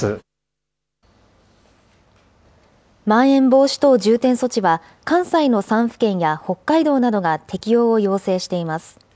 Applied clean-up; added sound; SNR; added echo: none; none; none; none.